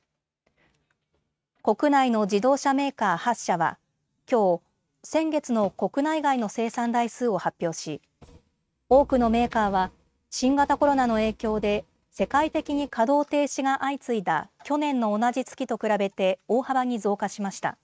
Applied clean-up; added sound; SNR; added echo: neural mask model RNNoise.